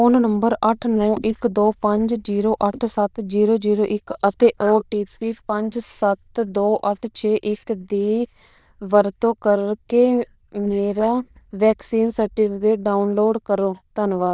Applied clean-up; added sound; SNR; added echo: neural diffusion model UNIVERSE++.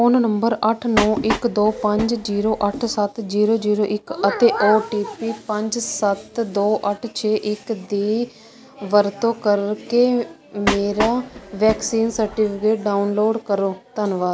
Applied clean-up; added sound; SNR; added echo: none; Train; 8 dB; none.